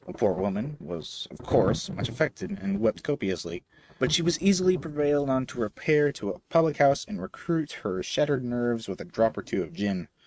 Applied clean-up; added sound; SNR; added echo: neural mask model RNNoise.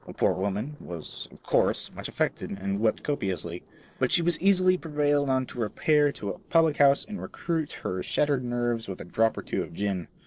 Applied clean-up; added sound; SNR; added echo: neural separator model SepFormer DNS4.